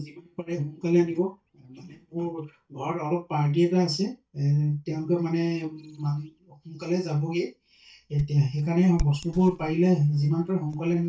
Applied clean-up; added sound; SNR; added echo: neural mask model DeepFilterNet 3.